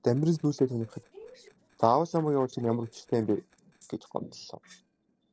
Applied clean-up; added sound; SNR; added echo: neural separator model SepFormer DNS4.